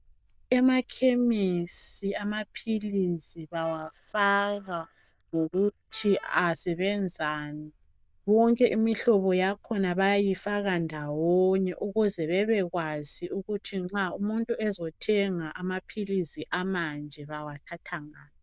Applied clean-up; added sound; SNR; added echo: neural diffusion model UNIVERSE++.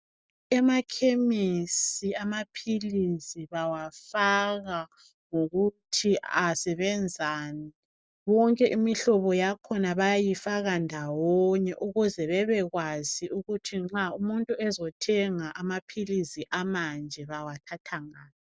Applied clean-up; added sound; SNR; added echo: none; none; none; none.